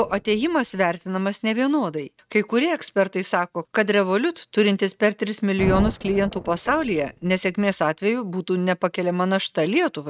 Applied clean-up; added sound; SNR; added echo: neural mask model RNNoise.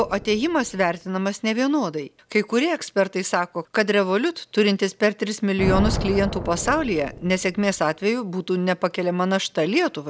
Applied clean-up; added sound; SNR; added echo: none; Thunder; 12 dB; none.